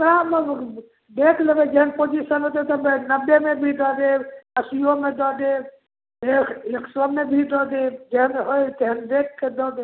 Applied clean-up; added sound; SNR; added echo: none; none; none; none.